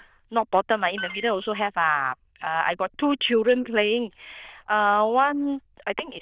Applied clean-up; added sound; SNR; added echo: neural diffusion model UNIVERSE++.